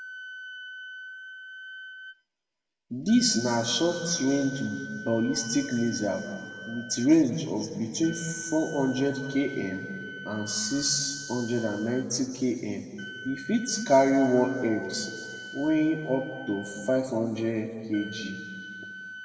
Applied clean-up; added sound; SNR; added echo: none; Wind instrument, woodwind instrument; 14 dB; reverberation time 2.2 s.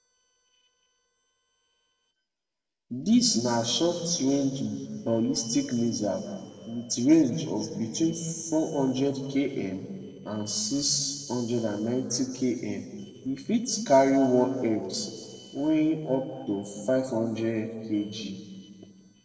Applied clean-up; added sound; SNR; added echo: neural separator model SepFormer DNS4.